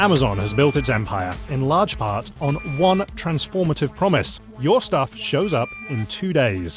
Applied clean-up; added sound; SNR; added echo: none; Wind instrument, woodwind instrument + Alarm; 19 dB; none.